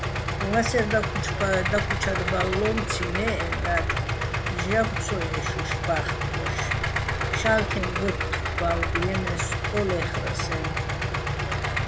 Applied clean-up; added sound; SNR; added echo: none; Idling; -3 dB; none.